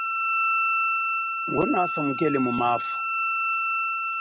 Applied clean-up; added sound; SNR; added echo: none; Wind instrument, woodwind instrument; -3 dB; none.